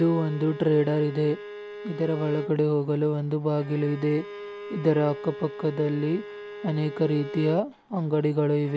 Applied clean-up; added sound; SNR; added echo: none; Bowed string instrument; 14 dB; none.